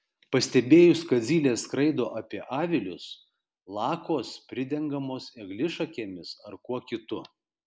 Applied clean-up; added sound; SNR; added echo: none; none; none; none.